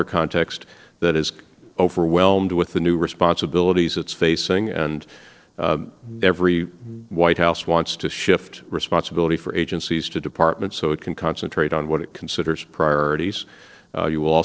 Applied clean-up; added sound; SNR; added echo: neural separator model SepFormer DNS4.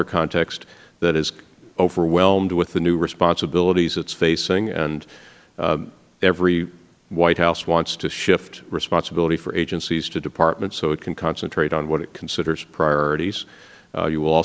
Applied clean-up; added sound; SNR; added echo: none; none; none; none.